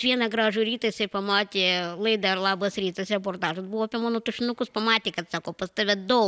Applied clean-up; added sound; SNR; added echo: none; none; none; none.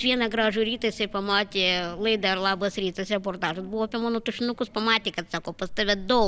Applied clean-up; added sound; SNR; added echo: none; Wind; 14 dB; none.